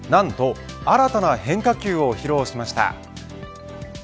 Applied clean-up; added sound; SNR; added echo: none; none; none; none.